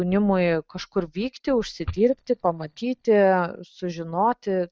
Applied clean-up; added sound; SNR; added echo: neural mask model DeepFilterNet 3.